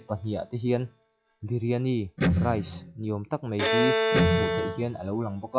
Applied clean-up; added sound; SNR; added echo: classical method log-MMSE.